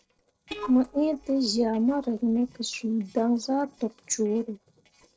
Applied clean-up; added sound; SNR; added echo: neural separator model SepFormer DNS4.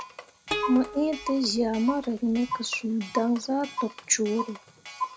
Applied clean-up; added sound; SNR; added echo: none; Plucked string instrument + Clock; 8 dB; none.